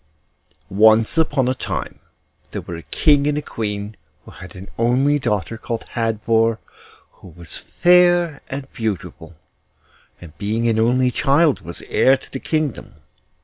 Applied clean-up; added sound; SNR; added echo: none; none; none; none.